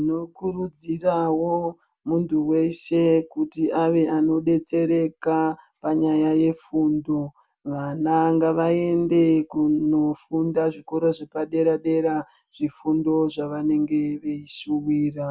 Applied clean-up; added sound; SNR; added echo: none; none; none; none.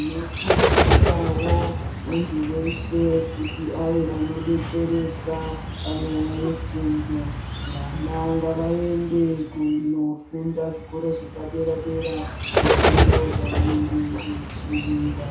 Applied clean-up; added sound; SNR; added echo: none; Bird; -1 dB; reverberation time 0.6 s.